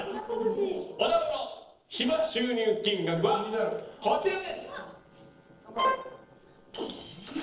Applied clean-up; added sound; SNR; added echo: neural separator model SepFormer DNS4.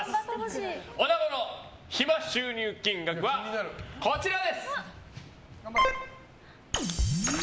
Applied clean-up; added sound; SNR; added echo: none; none; none; none.